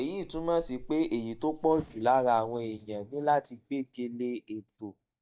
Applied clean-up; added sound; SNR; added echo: neural mask model DeepFilterNet 3.